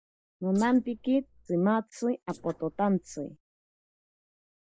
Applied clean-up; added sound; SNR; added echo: neural mask model Resemble Enhance denoiser.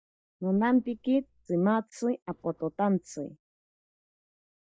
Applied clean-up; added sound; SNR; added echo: neural mask model DeepFilterNet 3.